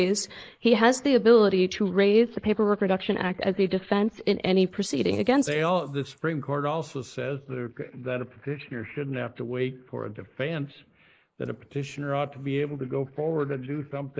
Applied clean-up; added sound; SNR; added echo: neural mask model Resemble Enhance denoiser.